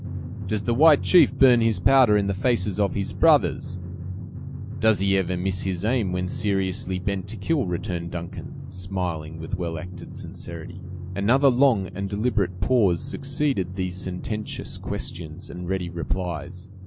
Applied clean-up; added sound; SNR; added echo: none; Drum; 9 dB; none.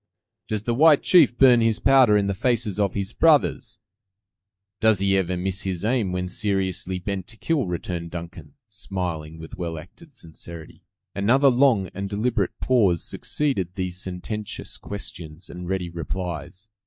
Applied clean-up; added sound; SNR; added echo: neural mask model DeepFilterNet 3.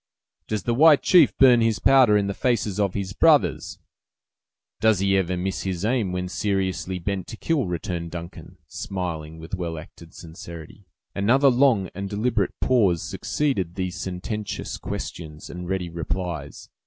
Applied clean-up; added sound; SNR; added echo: none; none; none; none.